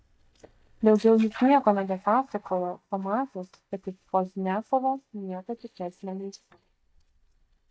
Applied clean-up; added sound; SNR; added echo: neural mask model DeepFilterNet 3.